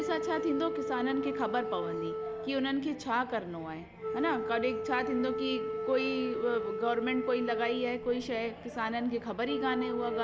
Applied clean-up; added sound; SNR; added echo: none; Wind instrument, woodwind instrument; 4 dB; none.